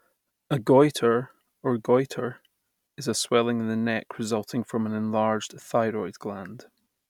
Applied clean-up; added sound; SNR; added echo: none; none; none; none.